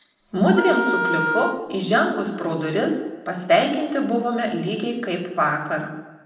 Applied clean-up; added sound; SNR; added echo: none; Wind instrument, woodwind instrument; 4 dB; reverberation time 0.9 s.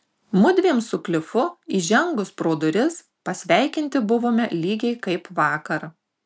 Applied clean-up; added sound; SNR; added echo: none; none; none; none.